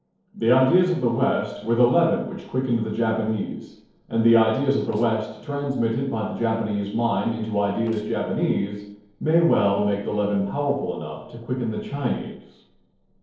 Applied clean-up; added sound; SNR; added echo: neural separator model SepFormer DNS4.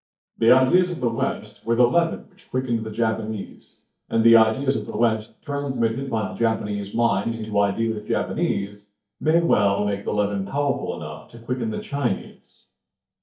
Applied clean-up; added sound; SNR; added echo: neural mask model DeepFilterNet 3.